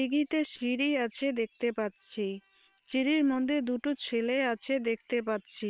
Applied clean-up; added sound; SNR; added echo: neural separator model SepFormer WHAM!.